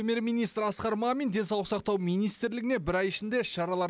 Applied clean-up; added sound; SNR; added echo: none; none; none; none.